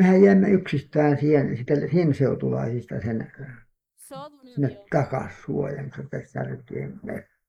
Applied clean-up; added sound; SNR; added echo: neural mask model Resemble Enhance denoiser.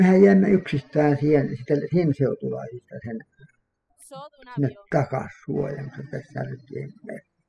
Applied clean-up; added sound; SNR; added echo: classical method spectral subtraction.